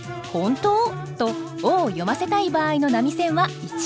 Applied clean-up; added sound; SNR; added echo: none; none; none; none.